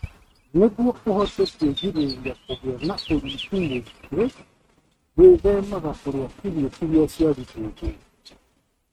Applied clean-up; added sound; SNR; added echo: neural mask model RNNoise.